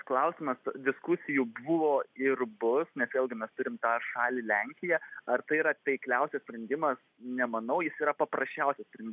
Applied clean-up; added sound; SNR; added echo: none; none; none; none.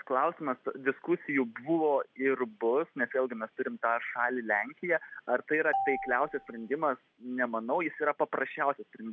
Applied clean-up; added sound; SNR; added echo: none; Marimba, xylophone; 8 dB; none.